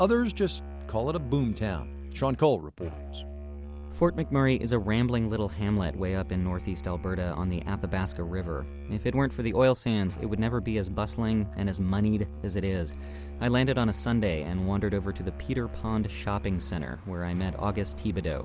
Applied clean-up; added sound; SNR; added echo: none; Musical instrument; 11 dB; none.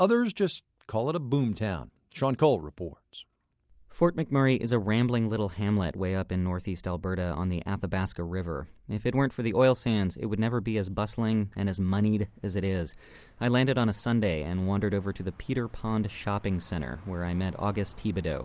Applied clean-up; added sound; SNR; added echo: none; none; none; none.